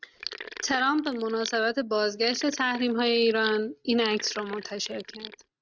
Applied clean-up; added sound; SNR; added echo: neural mask model RNNoise.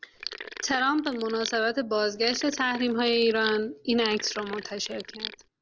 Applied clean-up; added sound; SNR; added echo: none; Sink (filling or washing); 12 dB; none.